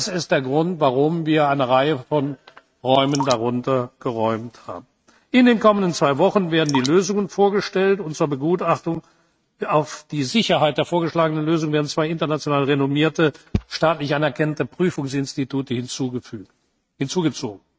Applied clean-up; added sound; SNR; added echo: neural mask model RNNoise.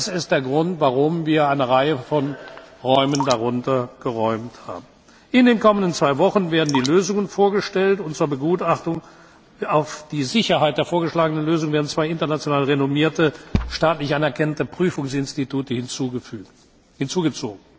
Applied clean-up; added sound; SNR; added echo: none; Drip; 15 dB; none.